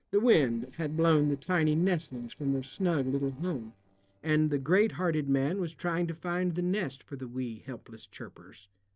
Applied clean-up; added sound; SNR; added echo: neural separator model SepFormer DNS4.